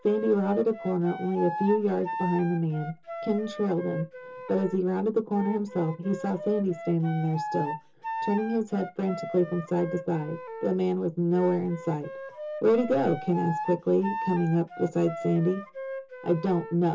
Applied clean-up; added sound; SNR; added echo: none; Wind instrument, woodwind instrument; 10 dB; reverberation time 0.2 s.